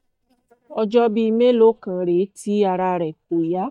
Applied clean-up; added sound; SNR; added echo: neural mask model DeepFilterNet 3.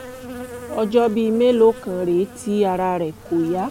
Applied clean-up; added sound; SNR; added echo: none; Insect; 16 dB; none.